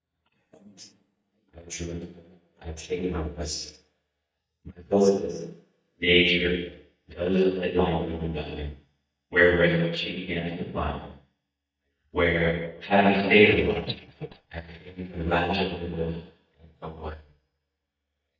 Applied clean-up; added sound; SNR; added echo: neural mask model DeepFilterNet 3.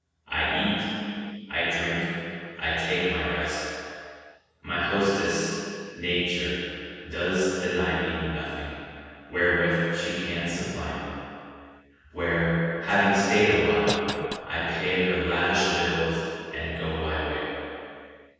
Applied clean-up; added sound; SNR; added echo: none; Cough; 9 dB; reverberation time 2.1 s.